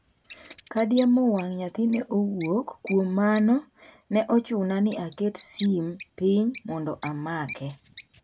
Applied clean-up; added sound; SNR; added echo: none; Bird; 4 dB; none.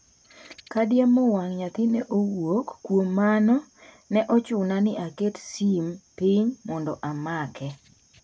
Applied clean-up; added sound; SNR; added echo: none; none; none; none.